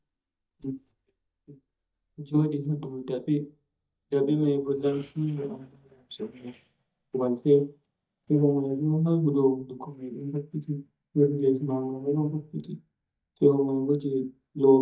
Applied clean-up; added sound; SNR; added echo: neural mask model DeepFilterNet 3.